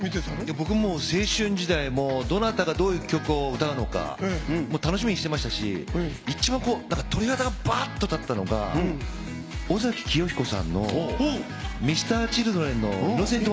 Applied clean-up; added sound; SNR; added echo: none; none; none; none.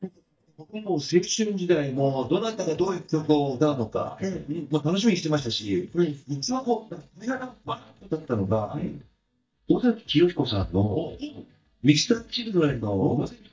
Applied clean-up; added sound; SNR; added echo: neural mask model DeepFilterNet 3.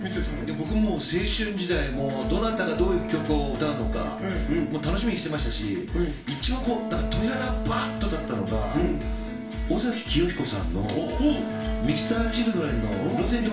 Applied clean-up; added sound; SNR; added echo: none; Wind instrument, woodwind instrument; 9 dB; reverberation time 0.4 s.